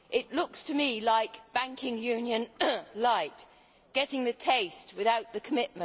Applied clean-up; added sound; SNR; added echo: none; none; none; none.